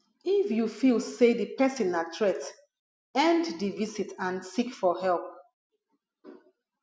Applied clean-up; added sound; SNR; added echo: none; none; none; none.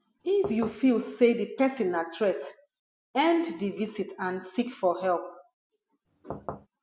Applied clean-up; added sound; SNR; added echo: none; Knock / Wood; 12 dB; none.